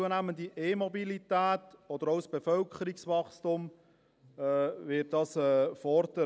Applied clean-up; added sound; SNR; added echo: none; none; none; none.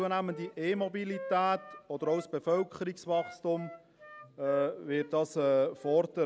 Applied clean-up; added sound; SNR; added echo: none; Wind instrument, woodwind instrument; 16 dB; none.